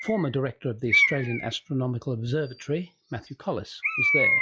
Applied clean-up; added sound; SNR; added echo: classical method log-MMSE.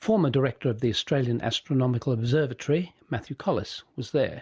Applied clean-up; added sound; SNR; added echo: none; none; none; none.